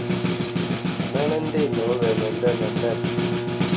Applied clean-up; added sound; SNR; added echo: none; Snare drum + Bowed string instrument; -2 dB; none.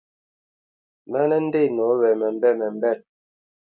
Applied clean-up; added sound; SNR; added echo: none; none; none; none.